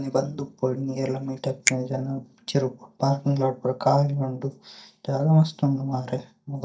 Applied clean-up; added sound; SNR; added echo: neural mask model DeepFilterNet 3.